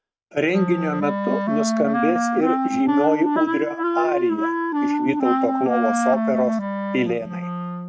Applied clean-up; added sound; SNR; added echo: neural mask model RNNoise.